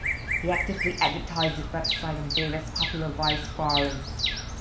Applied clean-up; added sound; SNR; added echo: none; Bird vocalization, bird call, bird song; 0 dB; reverberation time 0.4 s.